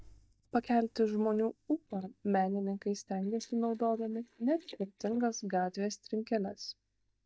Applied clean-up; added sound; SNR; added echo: neural mask model DeepFilterNet 3.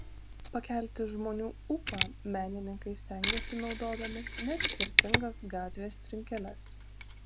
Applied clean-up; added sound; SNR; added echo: none; Mechanisms; -4 dB; none.